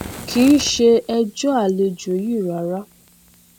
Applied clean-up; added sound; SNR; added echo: none; Fire; 18 dB; none.